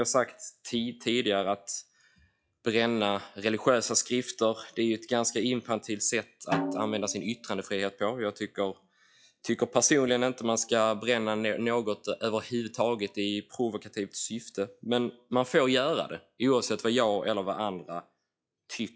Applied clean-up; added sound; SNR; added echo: classical method log-MMSE.